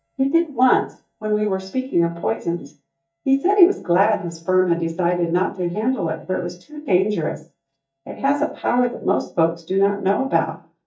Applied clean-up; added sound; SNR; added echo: neural mask model DeepFilterNet 3.